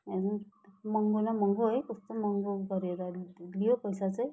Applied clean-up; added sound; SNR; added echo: none; none; none; none.